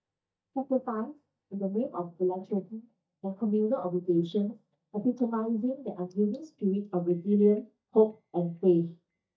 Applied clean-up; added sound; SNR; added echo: neural mask model DeepFilterNet 3.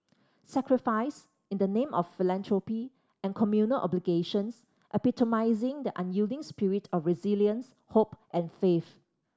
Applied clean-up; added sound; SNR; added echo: none; none; none; none.